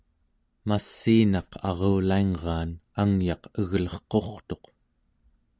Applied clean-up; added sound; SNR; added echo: none; none; none; none.